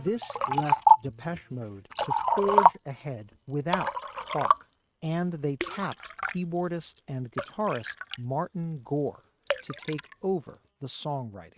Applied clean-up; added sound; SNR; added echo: neural mask model RNNoise.